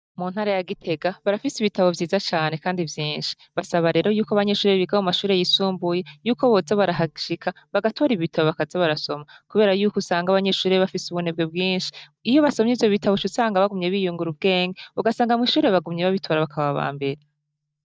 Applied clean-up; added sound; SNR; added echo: neural mask model DeepFilterNet 3.